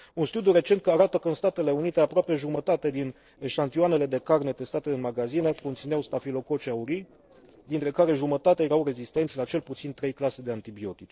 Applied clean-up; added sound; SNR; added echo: neural separator model SepFormer DNS4.